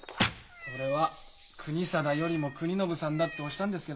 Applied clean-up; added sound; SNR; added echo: none; Meow; 15 dB; none.